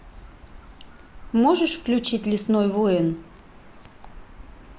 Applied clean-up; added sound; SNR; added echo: none; Gull, seagull / Ocean + Computer keyboard; 20 dB; none.